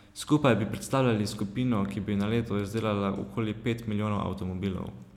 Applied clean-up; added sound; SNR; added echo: none; none; none; none.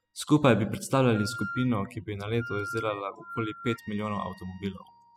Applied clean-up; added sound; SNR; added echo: classical method spectral subtraction.